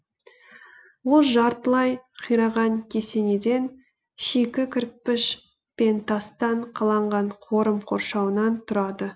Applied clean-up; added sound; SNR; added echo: none; none; none; none.